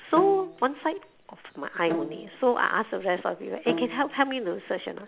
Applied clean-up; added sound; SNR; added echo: none; Bowed string instrument; 9 dB; none.